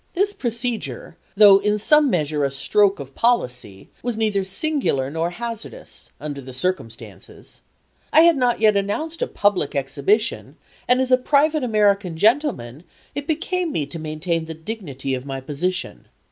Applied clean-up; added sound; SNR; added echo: none; none; none; none.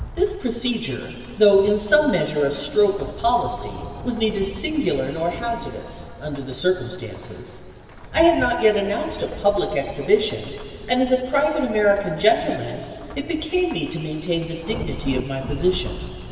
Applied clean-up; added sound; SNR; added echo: none; Rain / Thunderstorm; 13 dB; reverberation time 2.6 s.